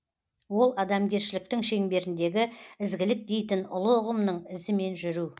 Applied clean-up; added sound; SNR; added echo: none; none; none; none.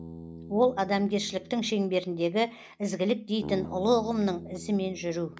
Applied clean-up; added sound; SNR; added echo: none; Bass guitar; 15 dB; none.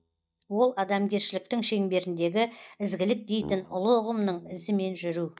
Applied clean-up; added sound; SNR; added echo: neural mask model DeepFilterNet 3.